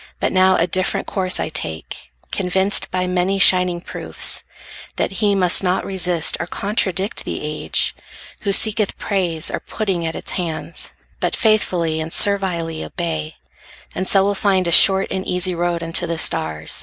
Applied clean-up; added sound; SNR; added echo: none; none; none; none.